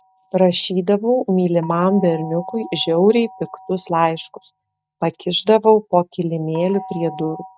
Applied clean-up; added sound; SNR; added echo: neural mask model RNNoise.